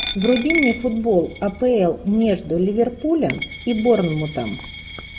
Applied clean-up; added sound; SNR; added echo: none; Coin (dropping); 10 dB; none.